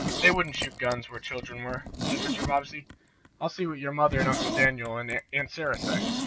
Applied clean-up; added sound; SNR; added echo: none; Zipper (clothing); 4 dB; none.